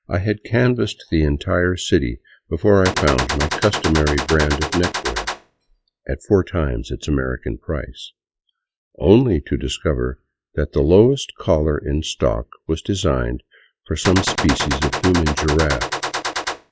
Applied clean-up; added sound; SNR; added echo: classical method log-MMSE.